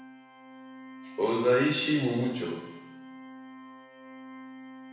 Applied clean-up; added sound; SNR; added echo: none; Organ; 16 dB; reverberation time 1.0 s.